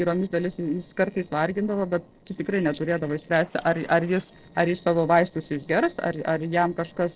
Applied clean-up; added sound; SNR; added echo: neural separator model SepFormer DNS4.